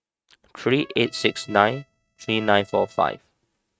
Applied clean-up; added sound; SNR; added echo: neural mask model RNNoise.